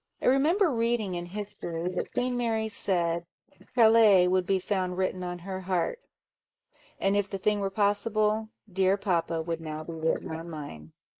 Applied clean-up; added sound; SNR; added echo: neural mask model Resemble Enhance denoiser.